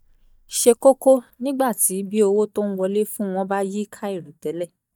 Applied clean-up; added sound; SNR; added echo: neural mask model DeepFilterNet 3.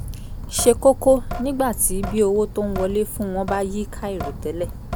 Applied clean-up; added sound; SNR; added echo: none; Drip / Sink (filling or washing); 9 dB; none.